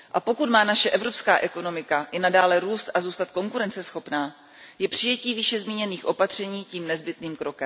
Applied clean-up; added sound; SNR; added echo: none; none; none; none.